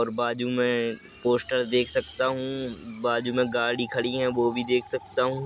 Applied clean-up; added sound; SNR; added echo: none; none; none; none.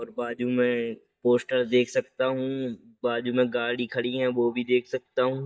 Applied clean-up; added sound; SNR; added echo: neural mask model DeepFilterNet 3.